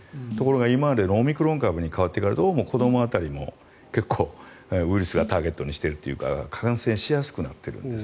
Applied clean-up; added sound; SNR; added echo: none; Snare drum; 17 dB; none.